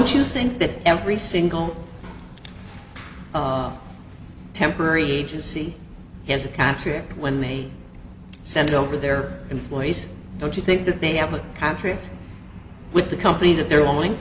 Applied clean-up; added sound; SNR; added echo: none; none; none; none.